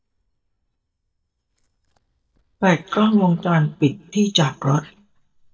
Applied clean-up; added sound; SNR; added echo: neural mask model DeepFilterNet 3.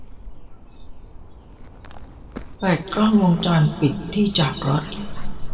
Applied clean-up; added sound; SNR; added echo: none; Dog; 8 dB; reverberation time 1.8 s.